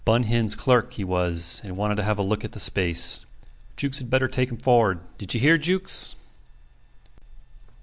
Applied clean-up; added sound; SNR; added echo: none; none; none; none.